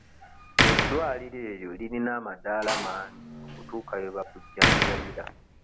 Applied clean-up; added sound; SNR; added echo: none; Slam; -5 dB; none.